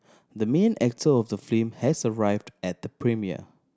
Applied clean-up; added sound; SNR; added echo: none; none; none; none.